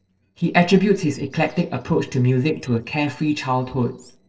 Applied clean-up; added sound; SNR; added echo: neural separator model SepFormer DNS4.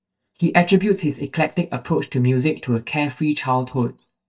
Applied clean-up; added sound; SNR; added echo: neural mask model DeepFilterNet 3.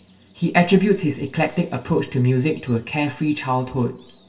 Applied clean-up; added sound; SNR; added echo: none; Insect; 19 dB; reverberation time 0.1 s.